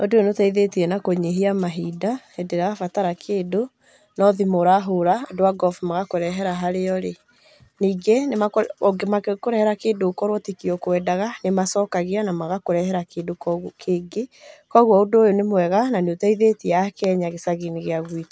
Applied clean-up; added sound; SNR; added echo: none; none; none; none.